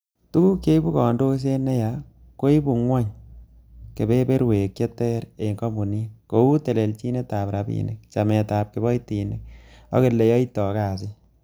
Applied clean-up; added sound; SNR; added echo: none; none; none; none.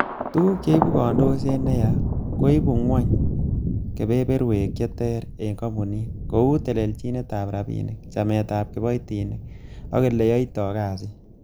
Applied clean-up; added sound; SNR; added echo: none; Thunder; 3 dB; none.